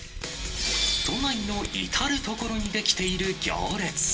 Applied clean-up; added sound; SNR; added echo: none; Mechanisms; 11 dB; reverberation time 0.2 s.